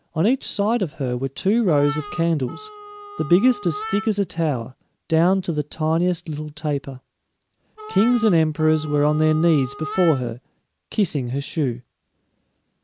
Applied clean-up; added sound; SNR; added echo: none; Harmonica; 13 dB; none.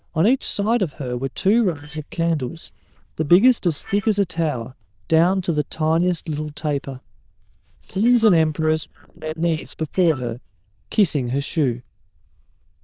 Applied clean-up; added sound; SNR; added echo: neural diffusion model UNIVERSE++.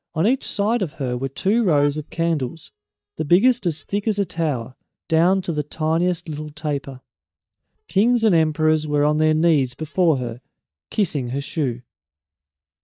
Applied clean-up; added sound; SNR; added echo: neural mask model DeepFilterNet 3.